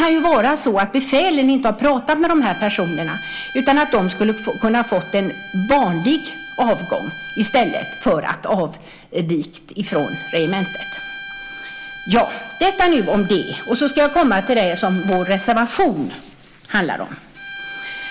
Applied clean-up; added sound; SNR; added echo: none; Bowed string instrument; 15 dB; none.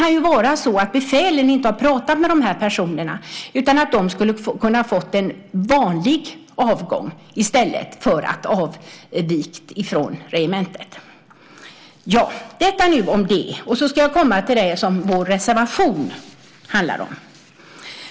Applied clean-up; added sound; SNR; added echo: none; none; none; none.